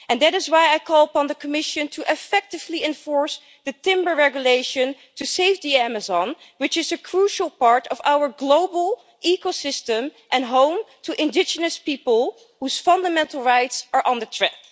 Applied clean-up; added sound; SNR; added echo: none; none; none; none.